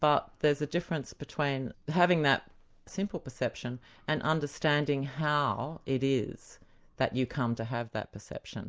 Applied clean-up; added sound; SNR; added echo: none; none; none; none.